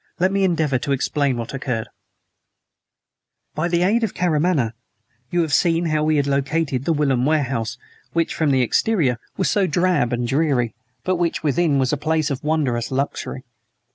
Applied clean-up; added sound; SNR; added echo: none; none; none; none.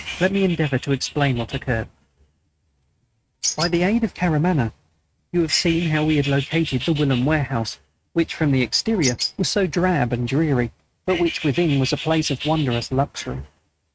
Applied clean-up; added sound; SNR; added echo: neural mask model RNNoise.